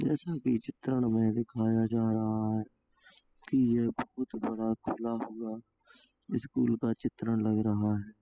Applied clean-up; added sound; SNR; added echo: classical method spectral subtraction.